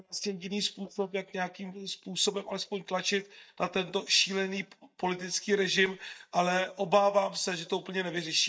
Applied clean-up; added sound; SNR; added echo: neural mask model DeepFilterNet 3.